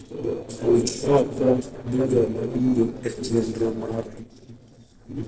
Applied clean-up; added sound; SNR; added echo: neural separator model SepFormer DNS4.